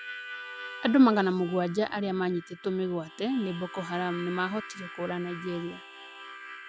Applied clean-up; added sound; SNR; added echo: none; Harmonica; 14 dB; none.